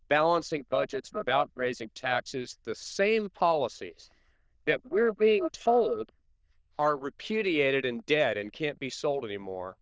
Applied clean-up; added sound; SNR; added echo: neural diffusion model UNIVERSE++.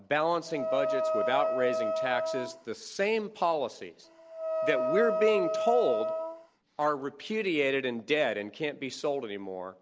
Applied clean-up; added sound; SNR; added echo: none; Wind instrument, woodwind instrument; 1 dB; none.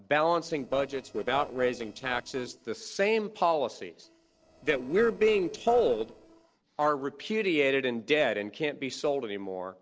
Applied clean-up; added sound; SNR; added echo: neural separator model SepFormer DNS4.